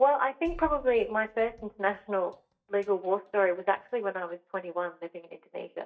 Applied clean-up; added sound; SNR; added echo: neural mask model DeepFilterNet 3.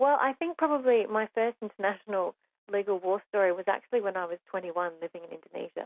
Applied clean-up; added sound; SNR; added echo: none; none; none; none.